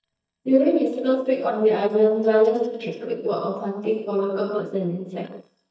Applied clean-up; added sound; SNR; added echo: neural mask model DeepFilterNet 3.